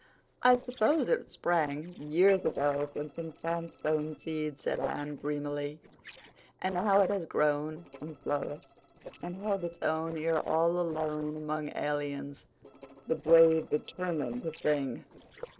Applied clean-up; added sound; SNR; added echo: neural separator model SepFormer DNS4.